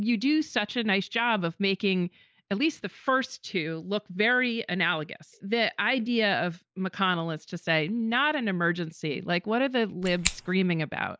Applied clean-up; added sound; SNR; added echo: neural mask model Resemble Enhance denoiser.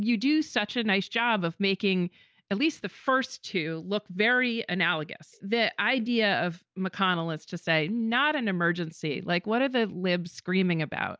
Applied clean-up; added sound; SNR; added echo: none; none; none; none.